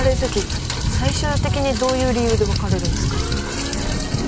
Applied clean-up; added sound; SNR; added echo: none; Rain; -2 dB; none.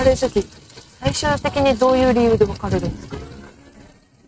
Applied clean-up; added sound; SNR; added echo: neural mask model RNNoise.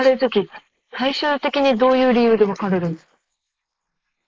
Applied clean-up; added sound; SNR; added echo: neural mask model Resemble Enhance denoiser.